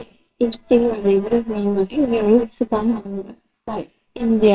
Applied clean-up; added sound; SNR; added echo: neural separator model SepFormer WHAMR!.